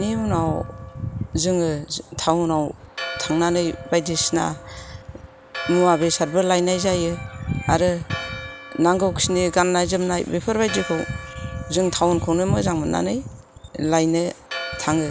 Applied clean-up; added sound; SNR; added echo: none; Church bell; 15 dB; none.